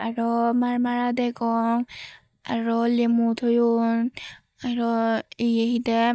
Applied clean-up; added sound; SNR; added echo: neural mask model DeepFilterNet 3.